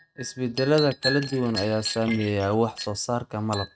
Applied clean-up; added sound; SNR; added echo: neural mask model RNNoise.